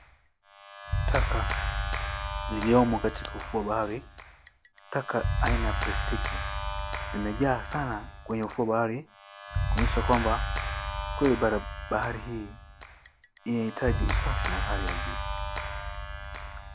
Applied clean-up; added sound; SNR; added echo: none; Bell + Clapping; 0 dB; none.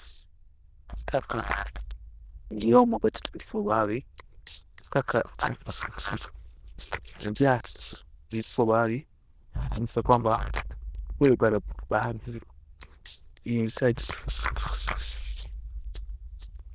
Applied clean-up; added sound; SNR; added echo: neural diffusion model UNIVERSE++.